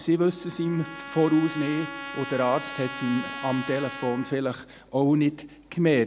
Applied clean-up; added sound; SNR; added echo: none; Trumpet; 13 dB; none.